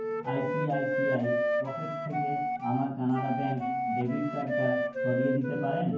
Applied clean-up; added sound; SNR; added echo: none; Wind instrument, woodwind instrument; 0 dB; reverberation time 0.9 s.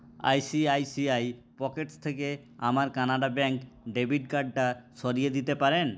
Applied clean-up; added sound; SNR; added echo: none; none; none; none.